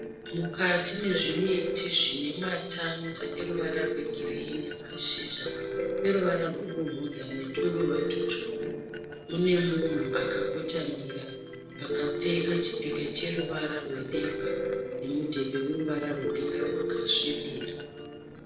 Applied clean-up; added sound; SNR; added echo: neural separator model SepFormer DNS4.